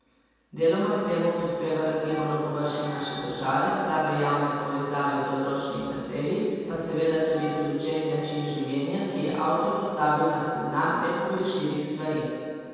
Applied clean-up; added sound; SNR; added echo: none; Wind instrument, woodwind instrument; 14 dB; reverberation time 2.0 s.